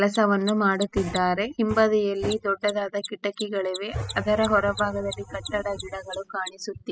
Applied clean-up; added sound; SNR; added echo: classical method spectral subtraction.